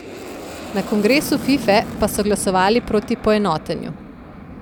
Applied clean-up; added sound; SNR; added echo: none; Aircraft; 11 dB; none.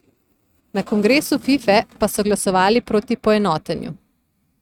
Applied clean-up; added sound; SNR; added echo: neural mask model RNNoise.